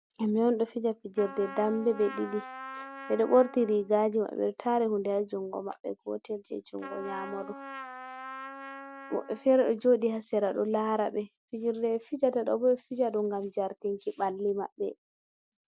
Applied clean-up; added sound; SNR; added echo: none; Trumpet; 14 dB; none.